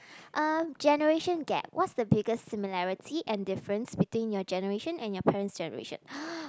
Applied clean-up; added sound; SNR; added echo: none; none; none; none.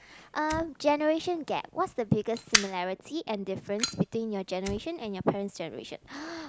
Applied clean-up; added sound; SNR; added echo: none; Fire; 7 dB; none.